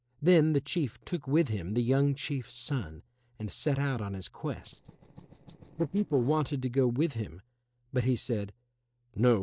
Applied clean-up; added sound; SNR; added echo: neural separator model SepFormer DNS4.